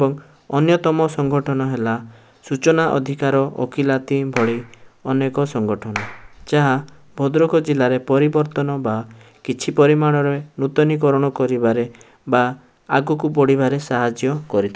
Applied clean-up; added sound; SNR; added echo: none; Clapping; 15 dB; none.